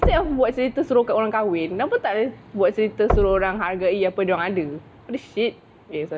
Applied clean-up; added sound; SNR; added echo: none; Knock; 9 dB; none.